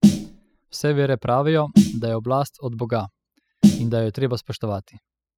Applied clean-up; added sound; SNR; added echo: classical method spectral subtraction.